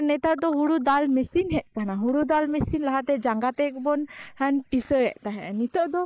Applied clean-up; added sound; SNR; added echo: neural mask model Resemble Enhance denoiser.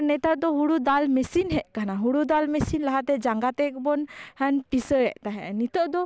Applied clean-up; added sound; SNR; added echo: none; none; none; none.